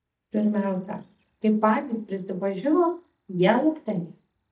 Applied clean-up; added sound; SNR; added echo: neural mask model DeepFilterNet 3.